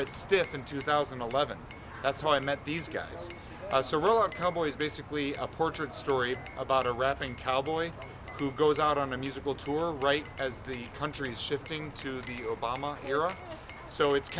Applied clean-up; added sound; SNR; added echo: none; Glass; 16 dB; none.